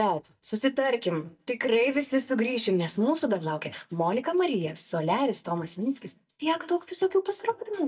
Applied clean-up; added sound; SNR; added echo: neural mask model DeepFilterNet 3.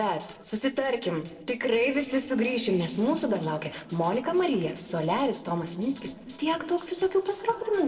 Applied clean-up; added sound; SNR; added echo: neural separator model SepFormer DNS4.